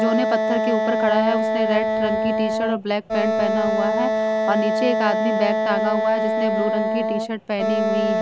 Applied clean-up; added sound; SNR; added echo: none; Wind instrument, woodwind instrument; -3 dB; none.